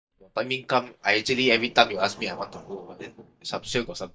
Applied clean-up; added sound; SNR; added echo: neural mask model DeepFilterNet 3.